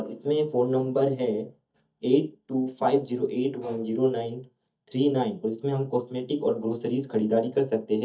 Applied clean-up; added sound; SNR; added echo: neural mask model DeepFilterNet 3.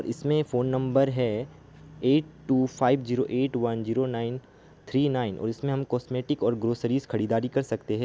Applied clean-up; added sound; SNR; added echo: none; none; none; none.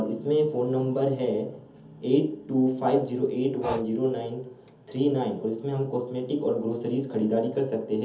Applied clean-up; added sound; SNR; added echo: none; Breathing; 16 dB; reverberation time 0.7 s.